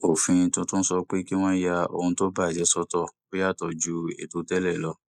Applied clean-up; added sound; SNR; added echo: neural mask model Resemble Enhance denoiser.